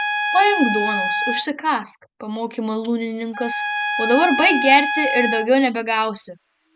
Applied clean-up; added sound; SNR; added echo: none; Trumpet; 4 dB; none.